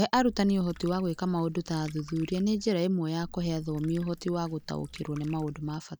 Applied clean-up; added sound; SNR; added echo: none; Water / Liquid; 20 dB; none.